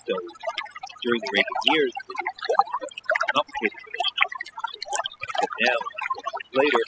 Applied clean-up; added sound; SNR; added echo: classical method spectral subtraction.